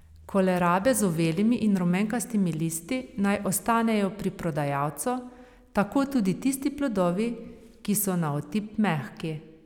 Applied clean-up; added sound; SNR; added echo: none; none; none; none.